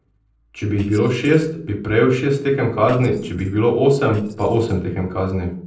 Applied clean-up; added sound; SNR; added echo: neural separator model SepFormer DNS4.